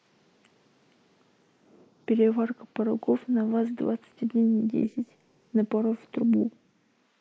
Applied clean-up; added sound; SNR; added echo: neural mask model Resemble Enhance denoiser.